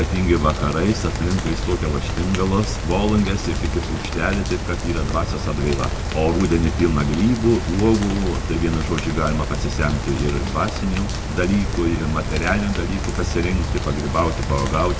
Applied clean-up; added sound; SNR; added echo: none; Rain; 2 dB; reverberation time 1.1 s.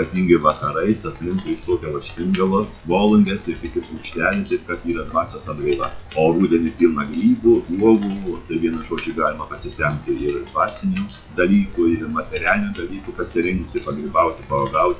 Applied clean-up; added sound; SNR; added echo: classical method WPE with log-MMSE.